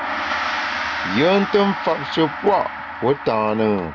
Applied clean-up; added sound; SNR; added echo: none; Gong; 6 dB; none.